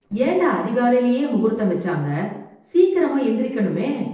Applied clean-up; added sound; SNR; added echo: neural separator model SepFormer DNS4.